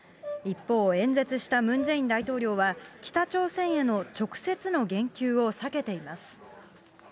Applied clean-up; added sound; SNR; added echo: none; Brass instrument; 15 dB; none.